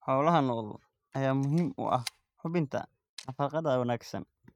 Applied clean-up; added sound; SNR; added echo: neural mask model RNNoise.